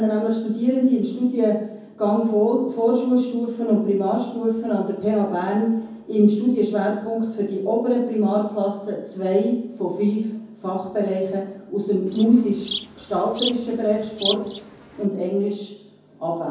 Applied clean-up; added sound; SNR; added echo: none; Insect; 10 dB; reverberation time 0.9 s.